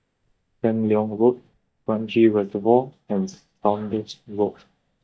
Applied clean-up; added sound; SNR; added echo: neural mask model DeepFilterNet 3.